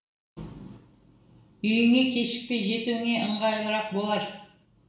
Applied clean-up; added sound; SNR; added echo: none; none; none; reverberation time 0.7 s.